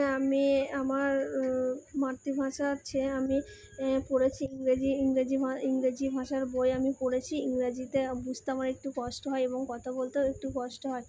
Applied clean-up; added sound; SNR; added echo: none; none; none; none.